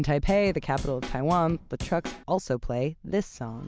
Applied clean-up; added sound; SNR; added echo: none; Drum / Drum kit; 11 dB; none.